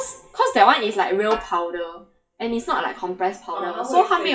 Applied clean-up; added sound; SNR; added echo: classical method WPE with log-MMSE.